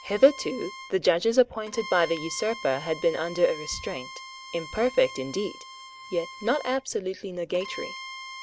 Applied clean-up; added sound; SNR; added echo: none; Bowed string instrument; 15 dB; none.